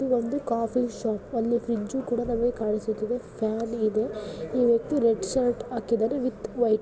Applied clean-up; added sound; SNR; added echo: none; none; none; none.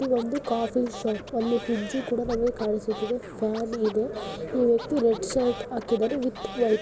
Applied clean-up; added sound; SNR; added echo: none; Scratching (performance technique); 16 dB; none.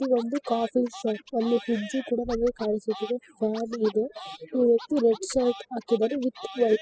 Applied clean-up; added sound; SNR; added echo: classical method spectral subtraction.